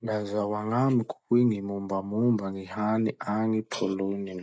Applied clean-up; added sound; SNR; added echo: none; none; none; none.